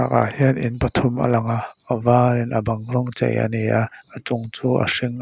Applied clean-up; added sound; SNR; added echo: none; none; none; none.